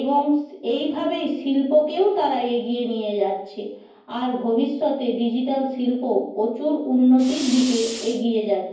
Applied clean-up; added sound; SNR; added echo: none; Fire; 11 dB; reverberation time 0.9 s.